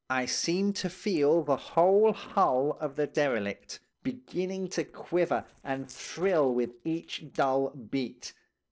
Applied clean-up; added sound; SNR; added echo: neural separator model SepFormer DNS4.